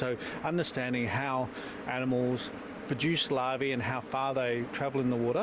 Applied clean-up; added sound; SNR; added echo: none; none; none; none.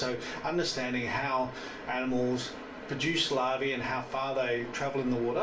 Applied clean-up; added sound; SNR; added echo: none; none; none; reverberation time 0.3 s.